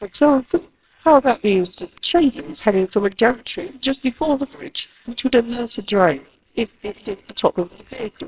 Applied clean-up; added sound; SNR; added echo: neural separator model SepFormer WHAMR!.